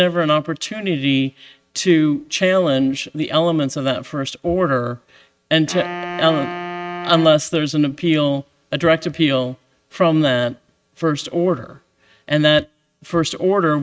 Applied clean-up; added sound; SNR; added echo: neural mask model RNNoise.